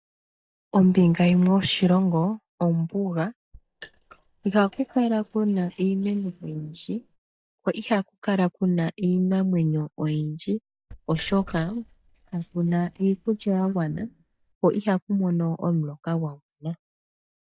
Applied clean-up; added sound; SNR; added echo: neural mask model DeepFilterNet 3.